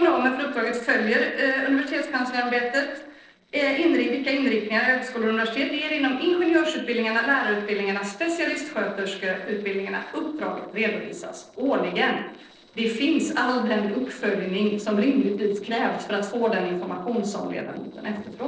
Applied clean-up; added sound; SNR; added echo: neural separator model SepFormer DNS4.